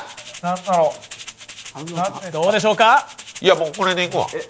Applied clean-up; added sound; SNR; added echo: none; Rattle (instrument); 18 dB; none.